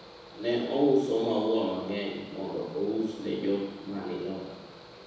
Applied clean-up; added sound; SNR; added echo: none; Mechanical fan; 19 dB; reverberation time 1.1 s.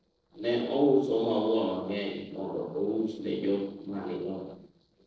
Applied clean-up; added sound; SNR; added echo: neural separator model SepFormer DNS4.